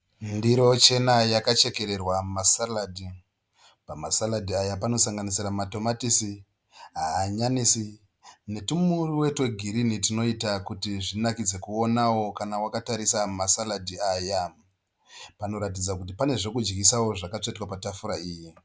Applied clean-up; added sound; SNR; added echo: none; none; none; none.